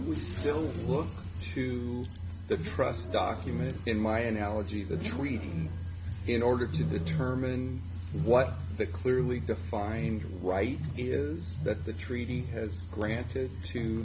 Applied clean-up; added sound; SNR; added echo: none; Wild animals; 9 dB; none.